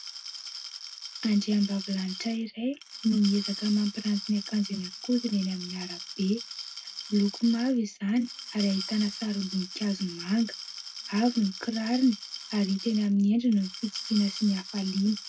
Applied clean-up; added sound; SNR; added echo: none; Glass; 12 dB; reverberation time 0.2 s.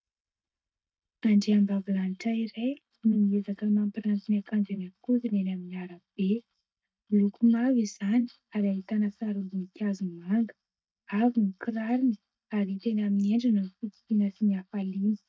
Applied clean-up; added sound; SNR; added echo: neural mask model DeepFilterNet 3.